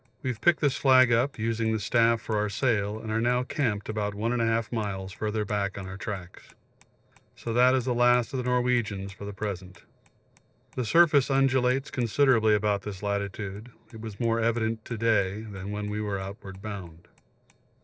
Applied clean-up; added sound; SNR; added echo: neural separator model SepFormer DNS4.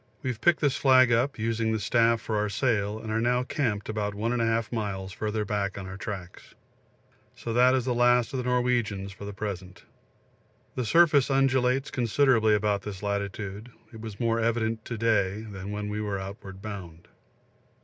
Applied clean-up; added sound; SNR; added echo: none; none; none; none.